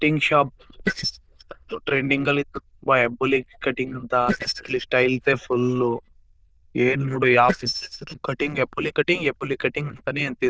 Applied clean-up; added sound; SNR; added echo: neural diffusion model UNIVERSE++.